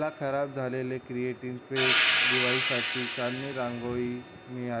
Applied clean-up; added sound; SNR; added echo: none; Hi-hat; -4 dB; none.